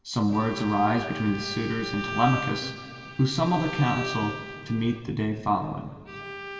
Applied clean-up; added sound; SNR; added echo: none; Bowed string instrument; 10 dB; reverberation time 2.5 s.